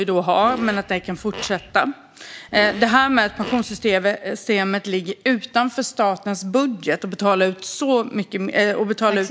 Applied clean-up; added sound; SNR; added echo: none; Fart; 15 dB; none.